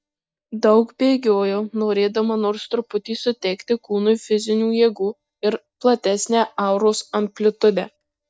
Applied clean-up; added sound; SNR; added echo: neural mask model DeepFilterNet 3.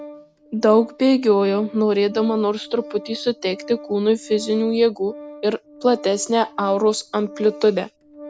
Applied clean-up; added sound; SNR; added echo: none; Organ; 18 dB; none.